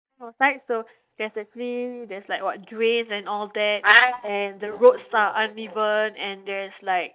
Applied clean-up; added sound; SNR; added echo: neural mask model DeepFilterNet 3.